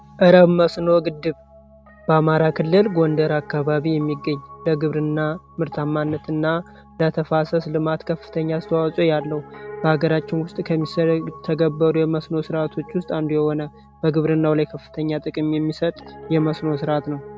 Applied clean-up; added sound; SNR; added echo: none; Piano; 20 dB; none.